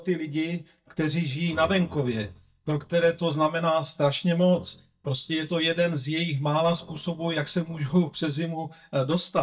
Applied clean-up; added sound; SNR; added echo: neural mask model DeepFilterNet 3.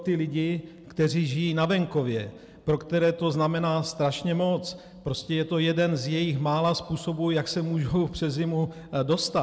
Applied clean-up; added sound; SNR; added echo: none; none; none; none.